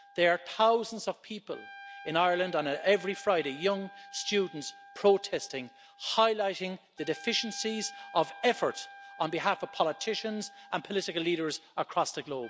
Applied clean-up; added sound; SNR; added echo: none; Trumpet; 20 dB; none.